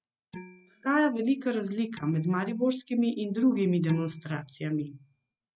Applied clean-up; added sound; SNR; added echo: neural mask model RNNoise.